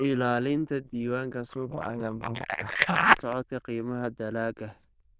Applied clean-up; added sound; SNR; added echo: neural diffusion model UNIVERSE++.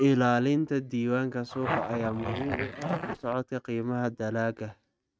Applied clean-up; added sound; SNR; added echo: neural mask model RNNoise.